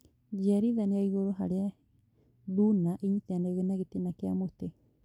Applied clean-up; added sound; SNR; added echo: none; none; none; none.